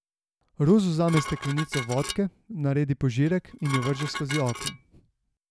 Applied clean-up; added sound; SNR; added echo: none; Dishes, pots, and pans; 9 dB; none.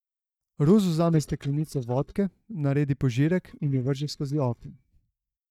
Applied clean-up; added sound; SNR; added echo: neural mask model DeepFilterNet 3.